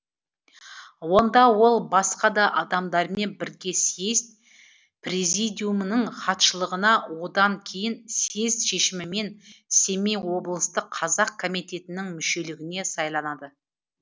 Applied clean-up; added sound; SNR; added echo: none; none; none; none.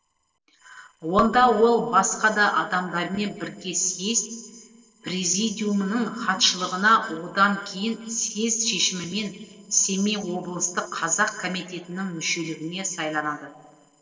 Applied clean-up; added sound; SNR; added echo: neural separator model SepFormer DNS4.